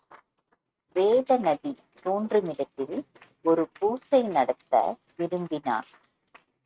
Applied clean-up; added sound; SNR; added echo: neural mask model RNNoise.